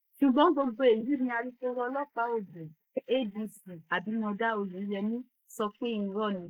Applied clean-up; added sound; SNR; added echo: neural mask model Resemble Enhance denoiser.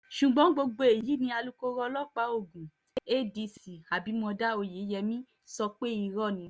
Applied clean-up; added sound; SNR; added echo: none; none; none; none.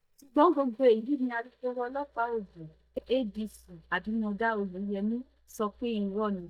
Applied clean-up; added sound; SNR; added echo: neural mask model DeepFilterNet 3.